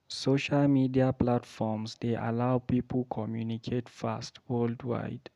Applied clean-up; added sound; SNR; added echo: none; none; none; none.